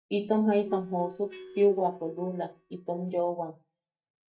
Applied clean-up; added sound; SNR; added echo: neural mask model DeepFilterNet 3.